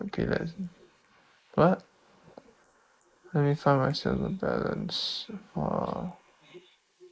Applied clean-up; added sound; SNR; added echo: neural mask model Resemble Enhance denoiser.